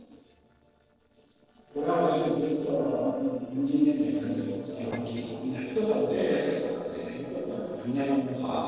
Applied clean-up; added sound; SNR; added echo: neural separator model SepFormer DNS4.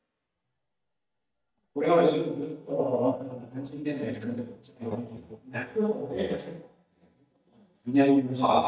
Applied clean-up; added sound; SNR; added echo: neural mask model DeepFilterNet 3.